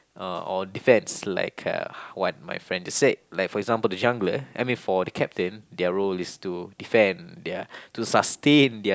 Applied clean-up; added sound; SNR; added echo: none; none; none; none.